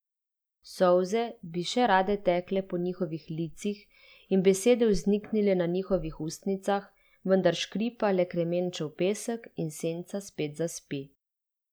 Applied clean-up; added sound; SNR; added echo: none; none; none; none.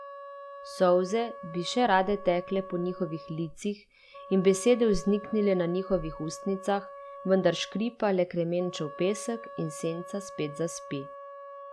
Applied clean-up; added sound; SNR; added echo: none; Wind instrument, woodwind instrument; 15 dB; none.